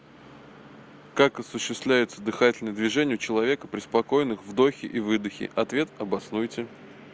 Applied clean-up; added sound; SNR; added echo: none; none; none; none.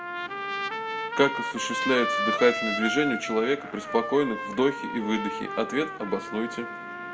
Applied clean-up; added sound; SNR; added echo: none; Trumpet; 4 dB; reverberation time 1.2 s.